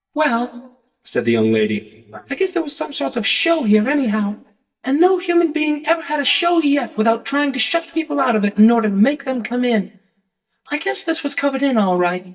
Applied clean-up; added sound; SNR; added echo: neural mask model DeepFilterNet 3.